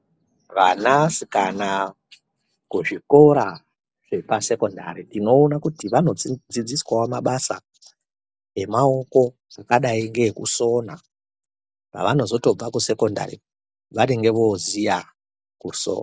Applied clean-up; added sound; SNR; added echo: none; none; none; none.